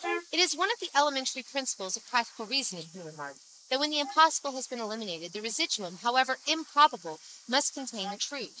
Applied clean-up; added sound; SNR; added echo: neural mask model Resemble Enhance denoiser.